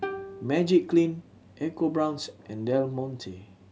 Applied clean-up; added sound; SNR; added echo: none; Plucked string instrument; 14 dB; none.